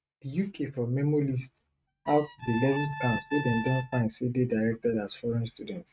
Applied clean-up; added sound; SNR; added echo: neural mask model RNNoise.